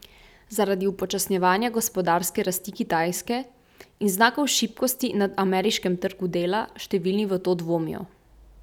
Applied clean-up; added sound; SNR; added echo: none; none; none; none.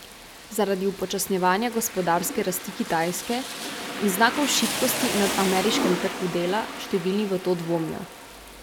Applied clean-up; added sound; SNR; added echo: none; Rain; 6 dB; none.